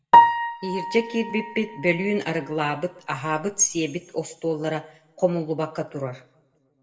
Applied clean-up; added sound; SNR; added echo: none; Piano; -3 dB; reverberation time 0.6 s.